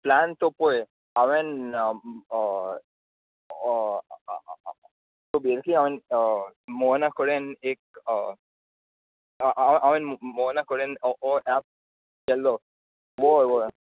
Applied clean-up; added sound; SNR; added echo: none; none; none; none.